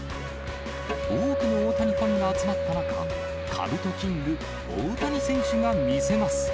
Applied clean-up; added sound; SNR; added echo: none; Acoustic guitar; 0 dB; none.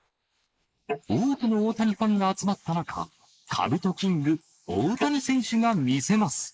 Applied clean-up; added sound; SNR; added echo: neural mask model Resemble Enhance denoiser.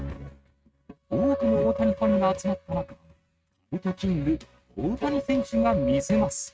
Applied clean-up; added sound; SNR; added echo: neural mask model RNNoise.